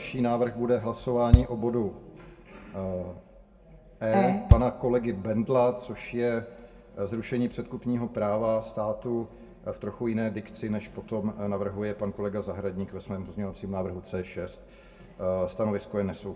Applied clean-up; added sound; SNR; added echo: none; Bass drum; -1 dB; reverberation time 0.2 s.